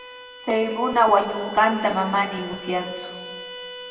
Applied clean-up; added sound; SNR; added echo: none; Bowed string instrument; 15 dB; reverberation time 1.7 s.